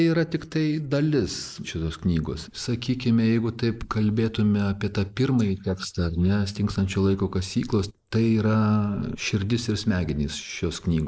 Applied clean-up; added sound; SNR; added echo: neural mask model Resemble Enhance denoiser.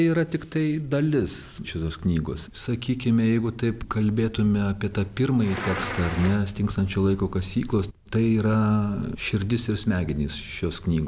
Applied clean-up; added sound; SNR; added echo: none; Insect; 8 dB; none.